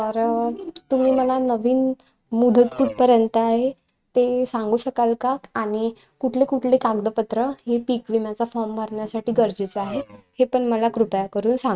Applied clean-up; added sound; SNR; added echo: neural mask model RNNoise.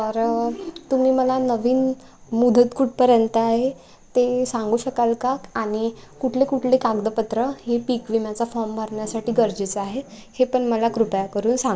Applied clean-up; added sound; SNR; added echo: none; none; none; none.